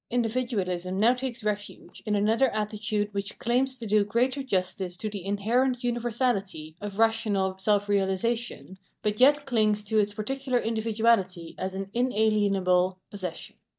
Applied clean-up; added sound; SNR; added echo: neural mask model DeepFilterNet 3.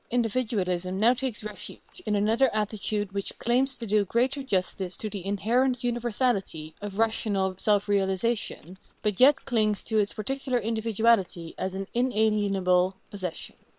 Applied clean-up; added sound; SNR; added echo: neural separator model SepFormer WHAM!.